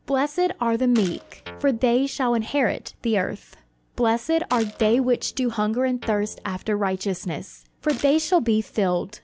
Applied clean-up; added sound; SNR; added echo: none; Gunshot, gunfire + Guitar; 19 dB; none.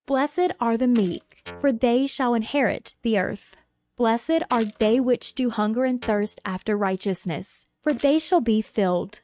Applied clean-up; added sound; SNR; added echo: neural mask model RNNoise.